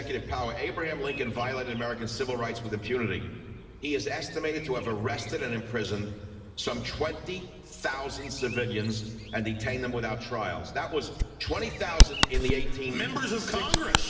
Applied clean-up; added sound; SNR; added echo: none; Bird vocalization, bird call, bird song; 0 dB; reverberation time 1.9 s.